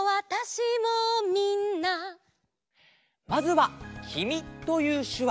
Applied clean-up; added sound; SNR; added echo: none; none; none; none.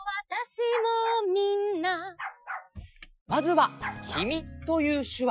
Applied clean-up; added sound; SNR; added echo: classical method Wiener filter.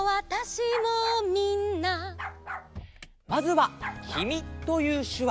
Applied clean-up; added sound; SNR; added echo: none; Motor vehicle (road) + Bark; 12 dB; none.